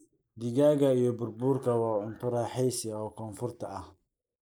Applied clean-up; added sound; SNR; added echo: neural mask model Resemble Enhance denoiser.